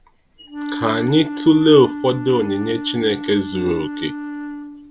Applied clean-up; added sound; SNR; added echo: none; Wind instrument, woodwind instrument; 9 dB; none.